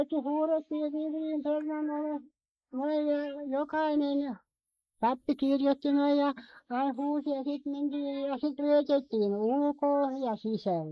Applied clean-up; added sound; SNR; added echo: neural mask model Resemble Enhance denoiser.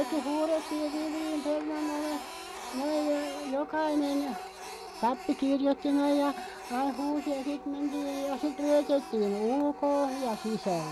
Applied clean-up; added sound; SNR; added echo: none; Printer; 11 dB; none.